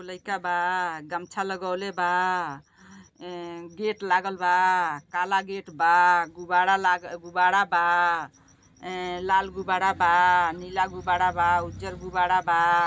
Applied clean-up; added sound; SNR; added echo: none; none; none; none.